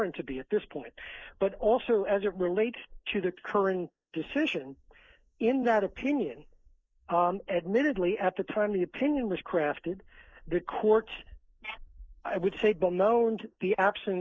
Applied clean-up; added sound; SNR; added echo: neural mask model Resemble Enhance denoiser.